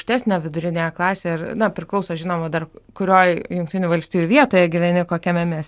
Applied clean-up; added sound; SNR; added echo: none; none; none; none.